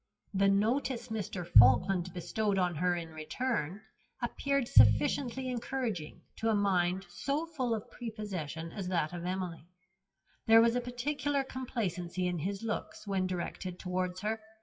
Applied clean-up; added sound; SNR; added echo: classical method WPE with log-MMSE.